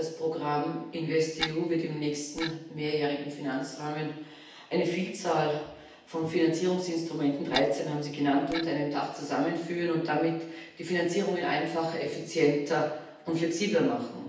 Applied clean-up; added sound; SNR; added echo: none; Clock; 9 dB; reverberation time 0.9 s.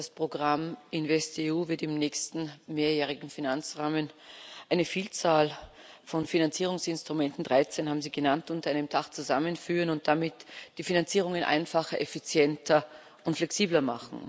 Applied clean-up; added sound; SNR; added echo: none; none; none; none.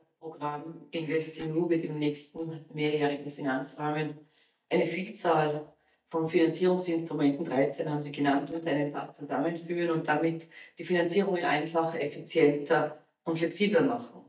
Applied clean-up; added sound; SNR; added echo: neural mask model DeepFilterNet 3.